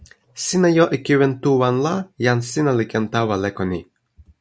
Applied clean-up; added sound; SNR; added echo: none; none; none; none.